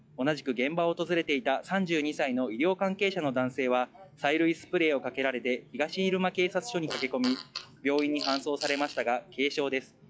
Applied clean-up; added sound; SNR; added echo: classical method log-MMSE.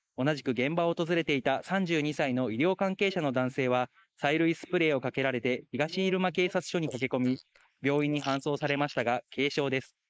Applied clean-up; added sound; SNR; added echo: neural mask model Resemble Enhance denoiser.